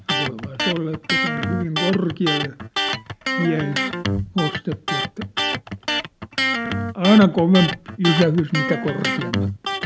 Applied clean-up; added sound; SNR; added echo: none; Electric guitar; 3 dB; none.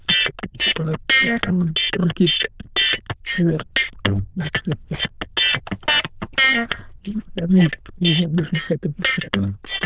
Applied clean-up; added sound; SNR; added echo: neural diffusion model UNIVERSE++.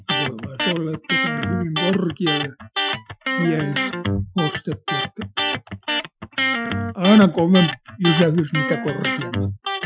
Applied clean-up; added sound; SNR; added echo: classical method Wiener filter.